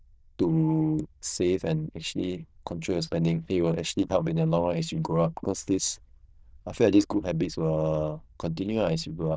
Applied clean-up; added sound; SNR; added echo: neural diffusion model UNIVERSE++.